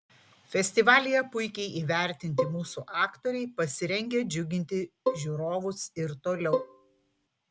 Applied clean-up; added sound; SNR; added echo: none; Bowed string instrument; 4 dB; none.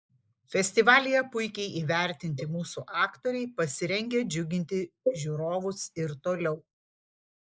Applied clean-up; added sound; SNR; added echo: neural mask model Resemble Enhance denoiser.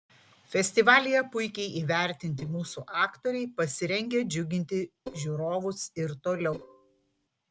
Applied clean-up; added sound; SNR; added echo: neural separator model SepFormer DNS4.